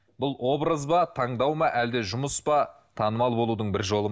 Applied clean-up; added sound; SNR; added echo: none; none; none; none.